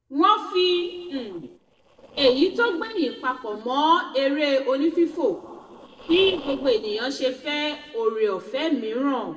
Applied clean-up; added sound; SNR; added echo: neural separator model SepFormer DNS4.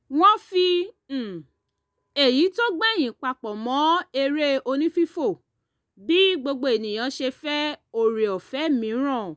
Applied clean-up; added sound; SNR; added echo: none; none; none; none.